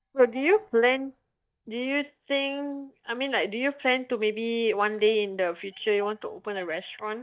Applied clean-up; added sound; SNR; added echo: neural mask model DeepFilterNet 3.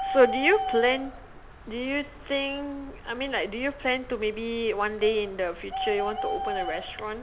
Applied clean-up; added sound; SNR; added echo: none; Bird; 8 dB; none.